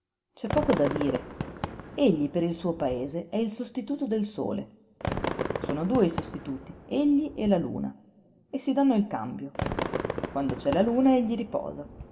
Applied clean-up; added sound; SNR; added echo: none; Fireworks; 8 dB; reverberation time 0.9 s.